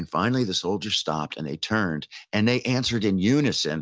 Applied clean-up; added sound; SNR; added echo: none; none; none; none.